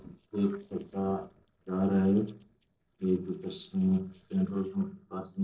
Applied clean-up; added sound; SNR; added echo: neural separator model SepFormer DNS4.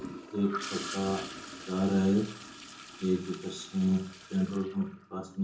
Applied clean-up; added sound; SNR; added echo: none; Toilet flush / Gurgling; 12 dB; reverberation time 0.7 s.